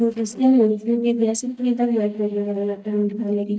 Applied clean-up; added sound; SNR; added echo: neural mask model DeepFilterNet 3.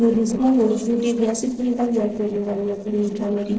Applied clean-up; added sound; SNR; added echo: neural separator model SepFormer DNS4.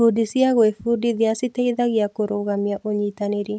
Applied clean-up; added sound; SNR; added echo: none; none; none; none.